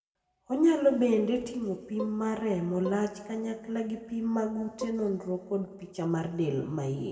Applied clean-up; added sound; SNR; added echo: none; Bowed string instrument; 14 dB; reverberation time 1.8 s.